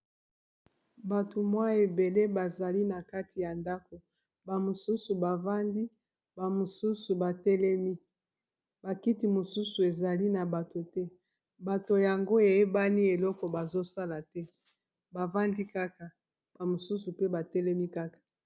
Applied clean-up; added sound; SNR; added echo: none; none; none; none.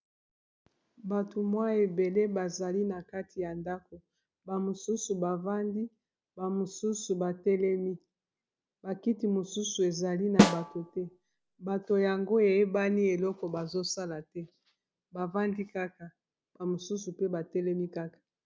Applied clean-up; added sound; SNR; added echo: none; Snare drum; -4 dB; none.